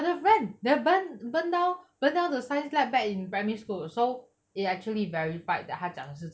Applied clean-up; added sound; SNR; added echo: none; none; none; none.